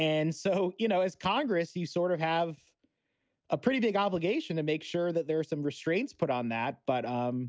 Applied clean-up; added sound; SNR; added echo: none; none; none; none.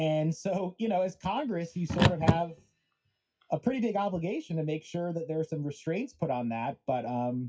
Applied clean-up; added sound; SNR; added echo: classical method WPE with log-MMSE.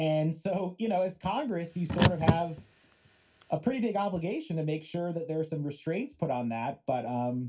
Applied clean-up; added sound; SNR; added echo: none; Car; 0 dB; reverberation time 0.2 s.